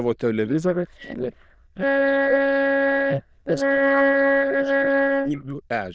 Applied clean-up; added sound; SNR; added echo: neural diffusion model UNIVERSE++.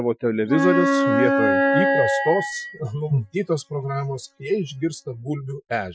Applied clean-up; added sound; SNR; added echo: classical method Wiener filter.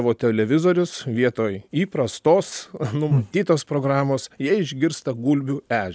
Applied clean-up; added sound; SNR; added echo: none; none; none; none.